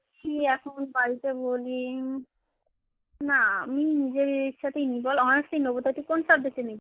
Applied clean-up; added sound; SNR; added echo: neural mask model Resemble Enhance denoiser.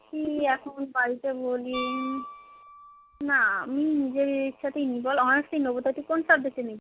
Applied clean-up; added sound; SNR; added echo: none; Piano; 17 dB; none.